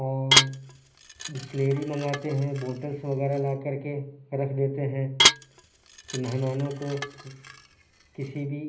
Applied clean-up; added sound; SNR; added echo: none; Dishes, pots, and pans / Glass; -1 dB; reverberation time 0.5 s.